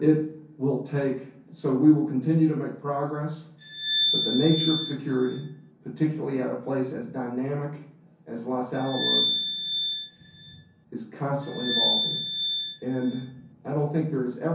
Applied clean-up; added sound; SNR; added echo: none; Glass; 0 dB; reverberation time 0.6 s.